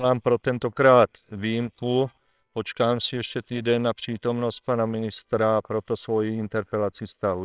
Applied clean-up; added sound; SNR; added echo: neural separator model SepFormer WHAMR!.